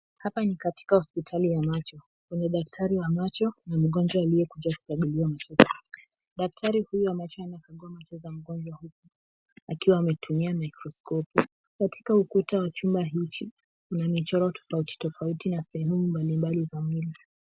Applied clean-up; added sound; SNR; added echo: none; none; none; none.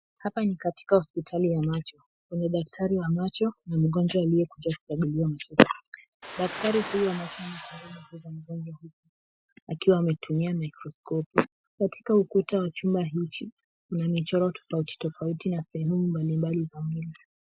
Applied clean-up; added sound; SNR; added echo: classical method Wiener filter.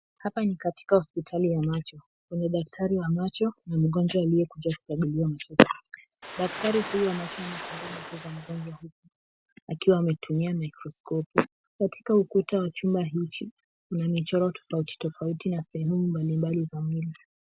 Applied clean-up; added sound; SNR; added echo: none; Ocean; 11 dB; none.